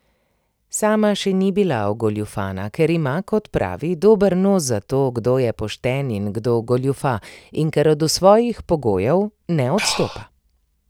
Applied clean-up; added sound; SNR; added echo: none; Breathing; 7 dB; none.